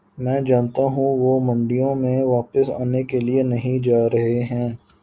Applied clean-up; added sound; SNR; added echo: none; none; none; none.